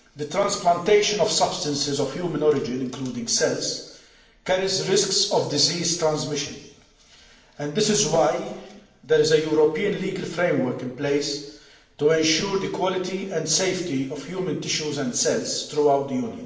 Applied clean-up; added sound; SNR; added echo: none; none; none; reverberation time 0.9 s.